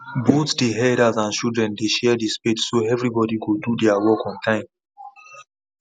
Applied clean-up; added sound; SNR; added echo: none; none; none; none.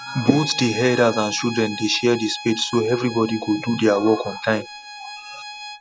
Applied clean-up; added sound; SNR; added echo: none; Bowed string instrument; 13 dB; none.